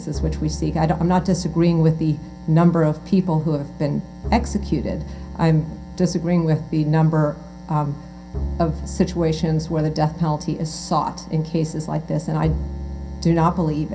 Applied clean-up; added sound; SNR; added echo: none; Bowed string instrument; 12 dB; reverberation time 0.3 s.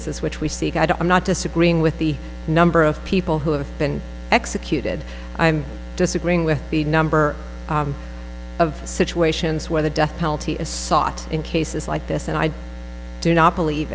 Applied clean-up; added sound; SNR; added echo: none; none; none; none.